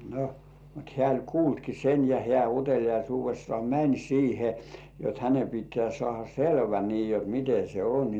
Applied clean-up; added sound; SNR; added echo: none; none; none; none.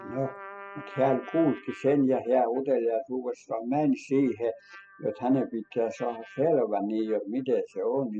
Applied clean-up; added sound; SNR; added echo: classical method spectral subtraction.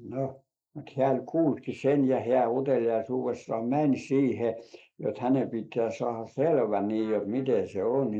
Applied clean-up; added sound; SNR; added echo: neural mask model Resemble Enhance denoiser.